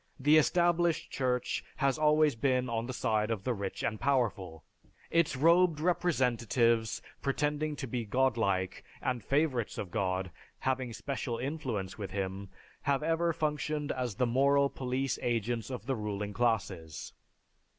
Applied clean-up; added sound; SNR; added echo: none; none; none; none.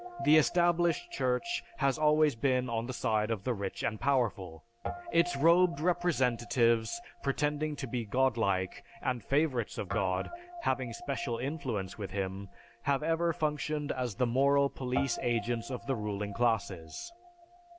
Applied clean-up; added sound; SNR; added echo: none; Guitar; 15 dB; none.